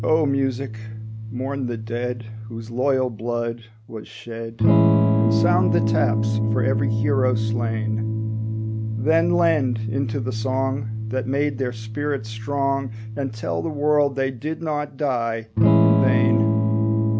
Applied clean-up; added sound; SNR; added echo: none; Electric guitar / Strum; -2 dB; none.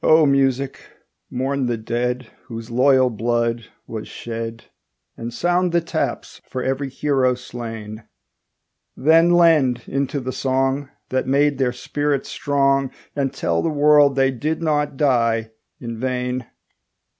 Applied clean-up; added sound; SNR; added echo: none; none; none; none.